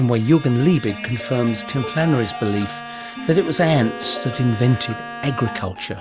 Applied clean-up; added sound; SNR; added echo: none; Bowed string instrument; 14 dB; none.